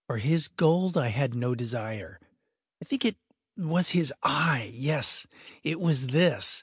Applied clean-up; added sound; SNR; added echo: none; none; none; none.